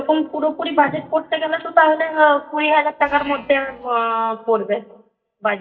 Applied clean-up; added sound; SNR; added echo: neural mask model DeepFilterNet 3.